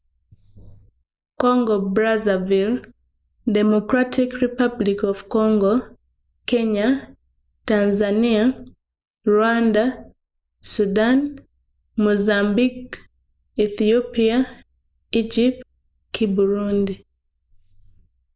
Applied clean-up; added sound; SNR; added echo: neural mask model Resemble Enhance denoiser.